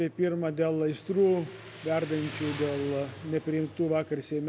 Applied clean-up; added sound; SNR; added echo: none; Motorcycle; 16 dB; none.